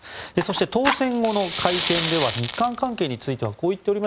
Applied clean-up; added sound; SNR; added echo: none; Fire; 7 dB; none.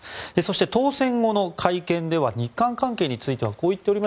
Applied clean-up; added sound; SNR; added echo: none; none; none; none.